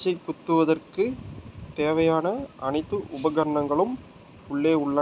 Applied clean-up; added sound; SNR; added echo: none; none; none; none.